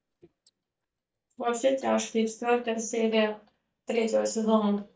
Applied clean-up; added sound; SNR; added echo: neural mask model DeepFilterNet 3.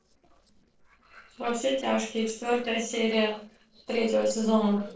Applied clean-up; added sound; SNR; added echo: neural separator model SepFormer DNS4.